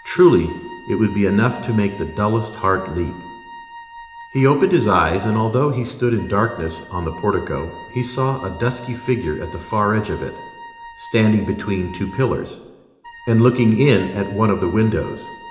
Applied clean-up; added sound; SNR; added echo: none; Wind instrument, woodwind instrument; 19 dB; reverberation time 0.8 s.